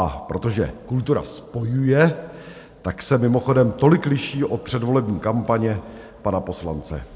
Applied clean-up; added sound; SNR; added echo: none; none; none; none.